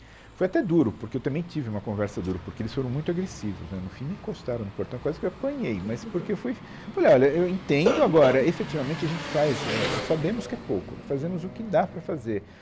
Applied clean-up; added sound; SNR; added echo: none; Engine; 13 dB; none.